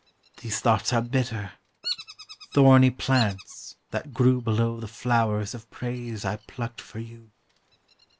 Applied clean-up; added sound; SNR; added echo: none; Bird vocalization, bird call, bird song; 18 dB; none.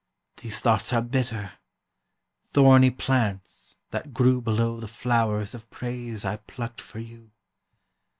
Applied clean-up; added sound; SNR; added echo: none; none; none; none.